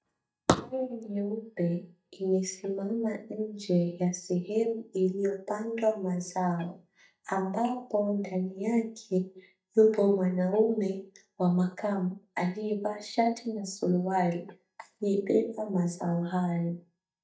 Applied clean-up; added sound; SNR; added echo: neural mask model DeepFilterNet 3.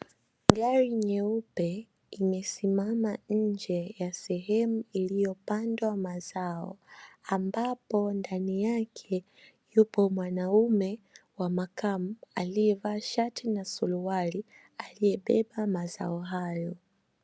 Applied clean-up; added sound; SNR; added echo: none; none; none; none.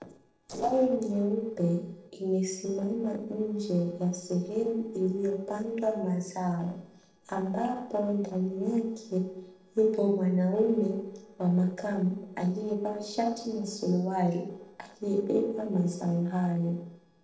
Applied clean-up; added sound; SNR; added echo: neural separator model SepFormer DNS4.